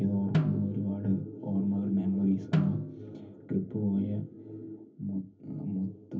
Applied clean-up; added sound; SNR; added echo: none; Snare drum; 5 dB; reverberation time 0.3 s.